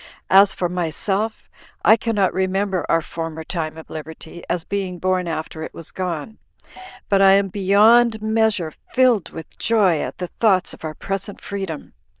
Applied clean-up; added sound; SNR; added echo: neural diffusion model UNIVERSE++.